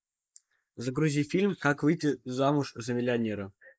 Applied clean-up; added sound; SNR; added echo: neural mask model Resemble Enhance denoiser.